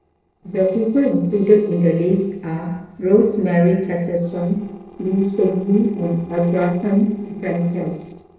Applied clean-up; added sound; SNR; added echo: neural separator model SepFormer DNS4.